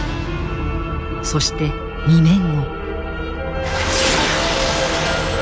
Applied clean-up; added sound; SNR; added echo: none; none; none; none.